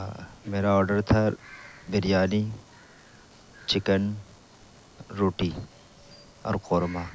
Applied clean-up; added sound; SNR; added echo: none; none; none; none.